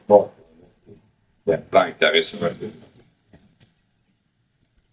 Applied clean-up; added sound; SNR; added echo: neural mask model DeepFilterNet 3.